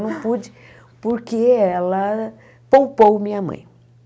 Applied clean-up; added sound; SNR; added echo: none; none; none; none.